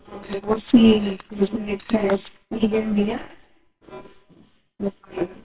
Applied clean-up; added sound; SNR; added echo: neural separator model SepFormer WHAMR!.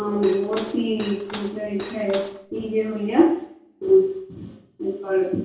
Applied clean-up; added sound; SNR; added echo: none; Cutlery, silverware / Dishes, pots, and pans; 15 dB; reverberation time 0.6 s.